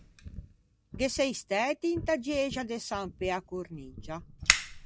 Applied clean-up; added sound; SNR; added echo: none; Fire; 4 dB; none.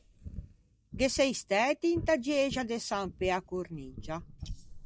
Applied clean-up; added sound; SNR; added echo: neural mask model Resemble Enhance denoiser.